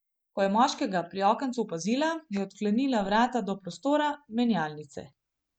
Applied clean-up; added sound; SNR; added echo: none; none; none; none.